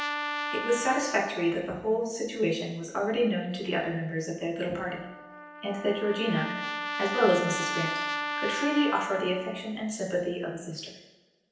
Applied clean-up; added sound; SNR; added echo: none; Trumpet; 7 dB; reverberation time 0.9 s.